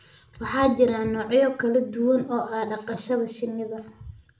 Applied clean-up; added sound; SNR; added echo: none; none; none; reverberation time 0.4 s.